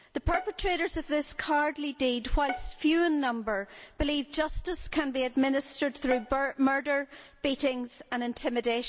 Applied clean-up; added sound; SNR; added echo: none; Bowed string instrument; 15 dB; none.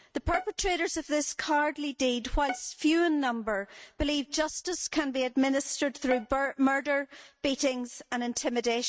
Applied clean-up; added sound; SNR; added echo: neural mask model RNNoise.